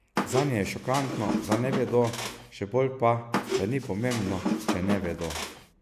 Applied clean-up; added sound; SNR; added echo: none; Squeak; 3 dB; none.